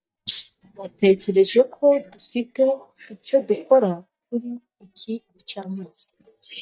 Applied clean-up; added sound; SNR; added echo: neural mask model DeepFilterNet 3.